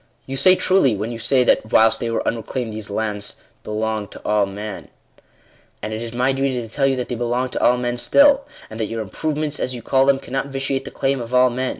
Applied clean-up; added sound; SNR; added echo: none; none; none; none.